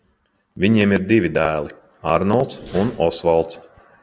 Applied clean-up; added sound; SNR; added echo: none; none; none; none.